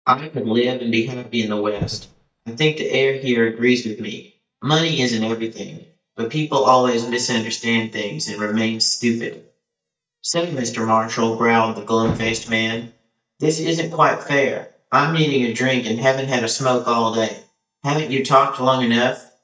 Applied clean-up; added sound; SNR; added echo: neural mask model DeepFilterNet 3.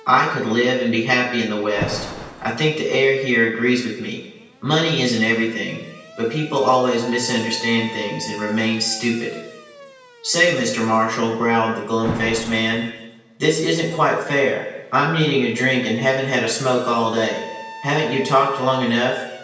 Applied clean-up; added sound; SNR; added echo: none; Alarm; 17 dB; reverberation time 1.1 s.